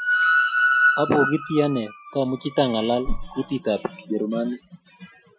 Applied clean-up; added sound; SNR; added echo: classical method Wiener filter.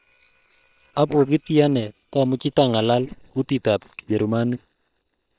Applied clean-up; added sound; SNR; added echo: neural separator model SepFormer WHAM!.